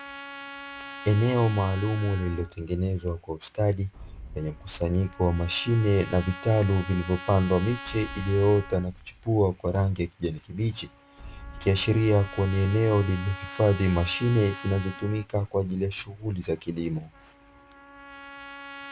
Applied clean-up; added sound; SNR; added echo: none; Trumpet + Boom; 16 dB; none.